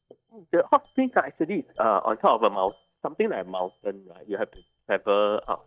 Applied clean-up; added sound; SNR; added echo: neural mask model DeepFilterNet 3.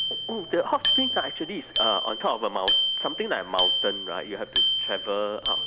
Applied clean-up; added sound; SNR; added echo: none; Bicycle bell; -2 dB; none.